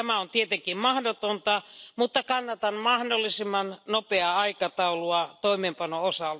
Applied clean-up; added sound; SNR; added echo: none; Cricket; -3 dB; none.